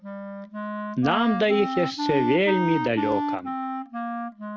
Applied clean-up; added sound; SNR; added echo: none; Wind instrument, woodwind instrument; 4 dB; none.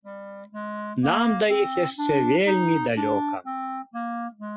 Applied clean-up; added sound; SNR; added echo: classical method Wiener filter.